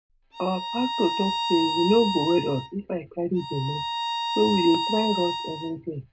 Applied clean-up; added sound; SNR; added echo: none; Bowed string instrument; 4 dB; reverberation time 0.2 s.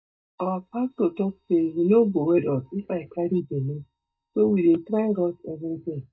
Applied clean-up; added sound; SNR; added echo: neural mask model DeepFilterNet 3.